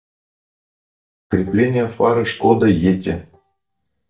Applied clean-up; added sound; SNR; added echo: neural mask model DeepFilterNet 3.